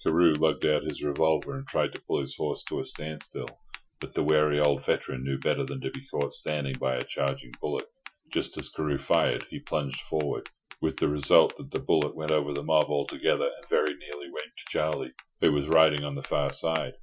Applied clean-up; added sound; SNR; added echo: classical method Wiener filter.